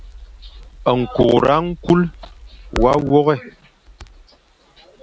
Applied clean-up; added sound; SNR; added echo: none; Crackle; 15 dB; none.